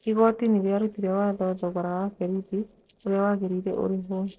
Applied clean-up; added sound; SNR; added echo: neural separator model SepFormer DNS4.